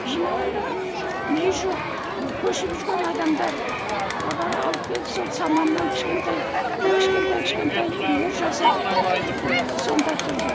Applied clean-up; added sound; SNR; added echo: none; Crowd; -2 dB; none.